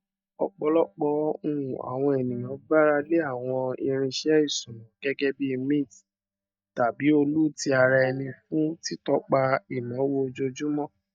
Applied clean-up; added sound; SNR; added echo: neural mask model DeepFilterNet 3.